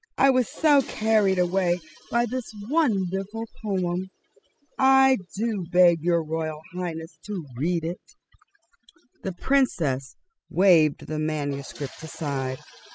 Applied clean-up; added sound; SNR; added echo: classical method spectral subtraction.